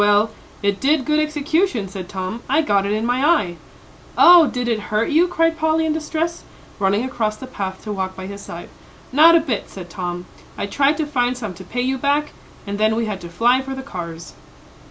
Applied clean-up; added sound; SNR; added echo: none; none; none; none.